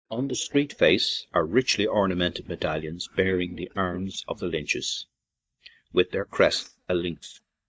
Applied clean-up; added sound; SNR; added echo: neural mask model DeepFilterNet 3.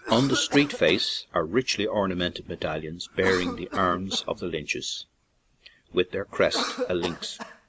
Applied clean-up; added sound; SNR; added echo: none; Cough; 10 dB; none.